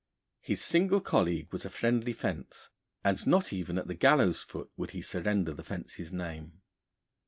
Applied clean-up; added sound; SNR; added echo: none; none; none; none.